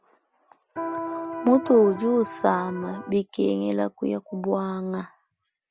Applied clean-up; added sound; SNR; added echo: none; Electric guitar; 9 dB; none.